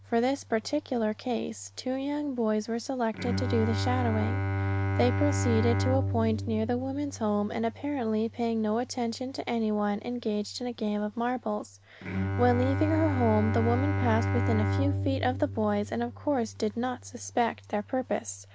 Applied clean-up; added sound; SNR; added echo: none; Bowed string instrument; 3 dB; none.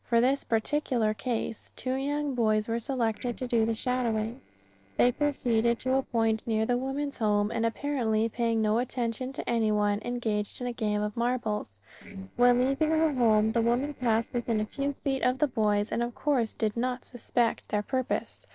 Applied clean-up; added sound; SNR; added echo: neural separator model SepFormer DNS4.